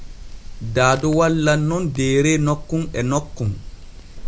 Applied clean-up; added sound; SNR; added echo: none; Fire; 12 dB; none.